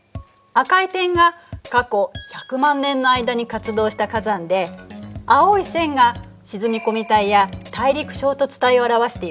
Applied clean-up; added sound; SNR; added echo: none; none; none; none.